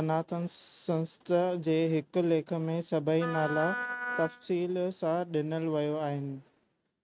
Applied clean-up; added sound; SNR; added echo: neural mask model RNNoise.